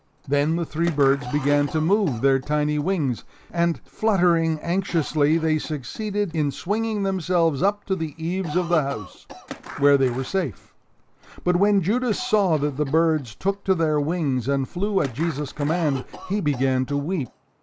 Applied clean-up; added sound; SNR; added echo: none; Skateboard + Cough; 19 dB; none.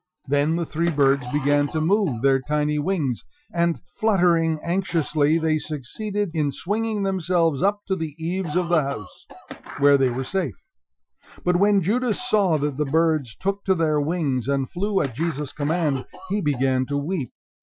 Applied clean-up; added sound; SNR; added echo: classical method Wiener filter.